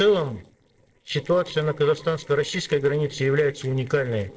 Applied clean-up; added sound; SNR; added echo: neural separator model SepFormer DNS4.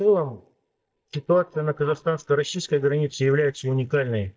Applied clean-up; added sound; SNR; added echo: neural mask model DeepFilterNet 3.